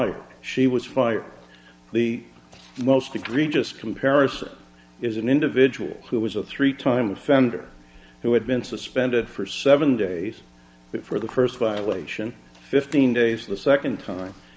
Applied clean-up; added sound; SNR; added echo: none; none; none; none.